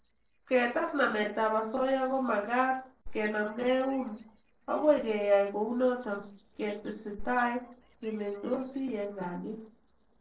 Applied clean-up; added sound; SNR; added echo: neural separator model SepFormer DNS4.